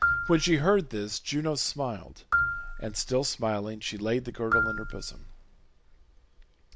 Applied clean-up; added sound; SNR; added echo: none; Marimba, xylophone; 3 dB; none.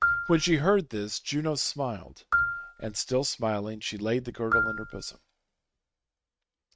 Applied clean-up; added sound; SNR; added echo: neural mask model RNNoise.